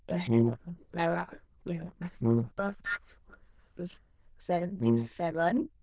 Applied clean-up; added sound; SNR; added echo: neural diffusion model UNIVERSE++.